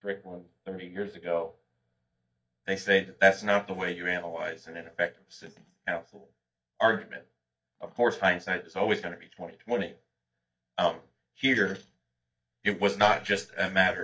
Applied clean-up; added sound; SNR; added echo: neural mask model DeepFilterNet 3.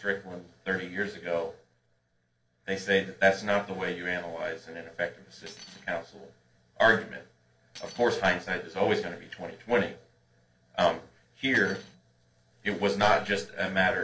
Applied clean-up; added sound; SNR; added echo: neural separator model SepFormer DNS4.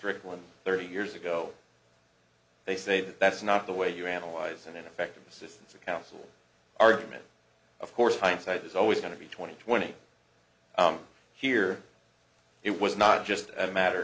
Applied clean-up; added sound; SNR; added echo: none; none; none; none.